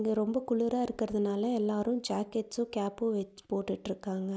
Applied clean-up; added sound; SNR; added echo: none; none; none; none.